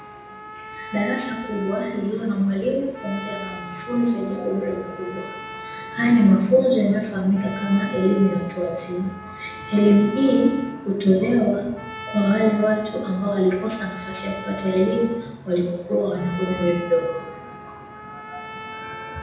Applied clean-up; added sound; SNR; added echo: none; Trumpet; 15 dB; reverberation time 0.8 s.